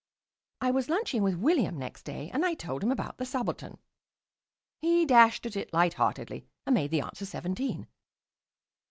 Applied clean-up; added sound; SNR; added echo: none; none; none; none.